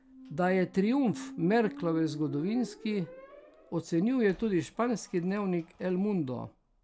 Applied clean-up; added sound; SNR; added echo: none; Squeak; 17 dB; none.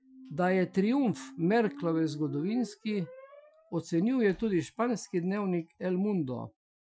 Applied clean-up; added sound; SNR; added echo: classical method Wiener filter.